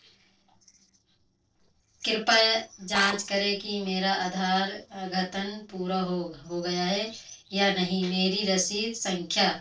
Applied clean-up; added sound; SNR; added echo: neural separator model SepFormer DNS4.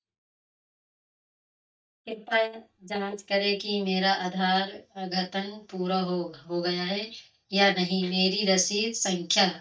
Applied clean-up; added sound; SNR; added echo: neural mask model DeepFilterNet 3.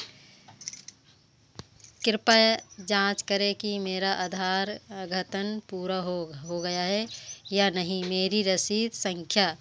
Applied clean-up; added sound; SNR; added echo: none; none; none; none.